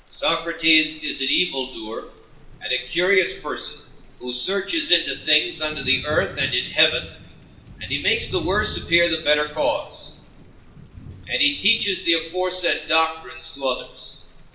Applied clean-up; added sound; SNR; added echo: none; Thunder / Rain; 18 dB; reverberation time 0.7 s.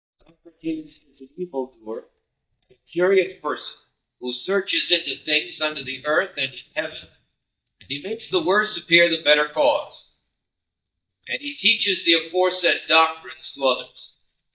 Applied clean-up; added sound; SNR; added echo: neural mask model DeepFilterNet 3.